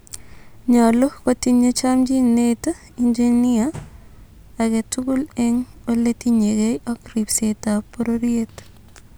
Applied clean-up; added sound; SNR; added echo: none; none; none; none.